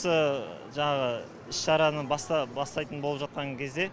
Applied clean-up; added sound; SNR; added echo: none; none; none; none.